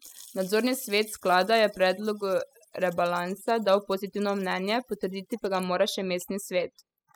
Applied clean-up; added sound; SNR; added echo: classical method spectral subtraction.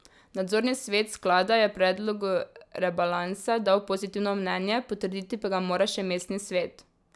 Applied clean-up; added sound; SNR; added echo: none; none; none; none.